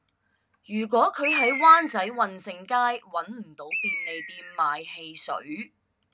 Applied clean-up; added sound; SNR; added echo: none; Bird; 9 dB; none.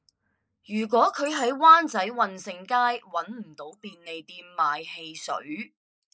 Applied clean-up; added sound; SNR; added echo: neural mask model Resemble Enhance denoiser.